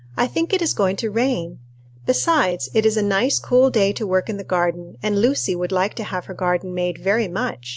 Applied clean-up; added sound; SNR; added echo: none; none; none; none.